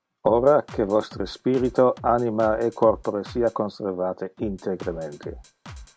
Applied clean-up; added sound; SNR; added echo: none; Drum kit; 20 dB; none.